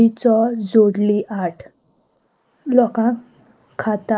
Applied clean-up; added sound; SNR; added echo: neural mask model Resemble Enhance denoiser.